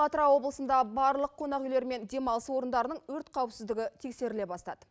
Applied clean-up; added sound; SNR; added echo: none; none; none; none.